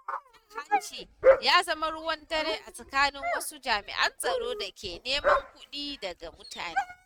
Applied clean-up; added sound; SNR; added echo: neural mask model RNNoise.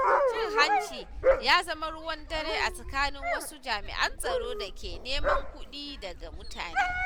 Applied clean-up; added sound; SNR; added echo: none; Dog; -2 dB; none.